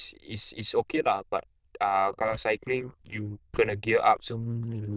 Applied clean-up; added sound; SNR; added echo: neural diffusion model UNIVERSE++.